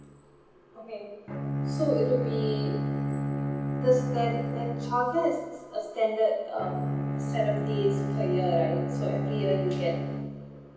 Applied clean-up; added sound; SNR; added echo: none; Bowed string instrument; 1 dB; reverberation time 0.9 s.